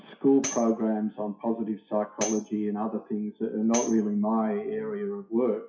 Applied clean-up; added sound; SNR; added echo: classical method WPE with log-MMSE.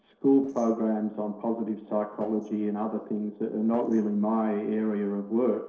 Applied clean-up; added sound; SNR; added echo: neural separator model SepFormer DNS4.